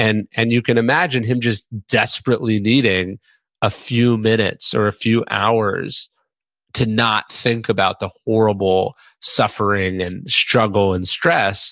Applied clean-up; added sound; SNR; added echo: none; none; none; none.